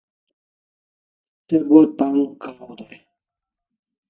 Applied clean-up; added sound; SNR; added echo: neural mask model DeepFilterNet 3.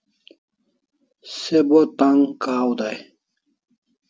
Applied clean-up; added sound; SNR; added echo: none; none; none; none.